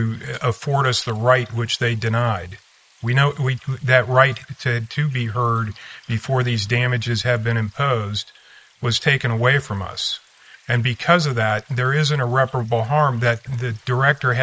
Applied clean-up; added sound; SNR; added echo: neural mask model Resemble Enhance denoiser.